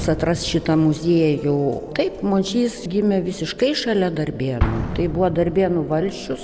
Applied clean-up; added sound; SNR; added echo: none; Explosion; 11 dB; none.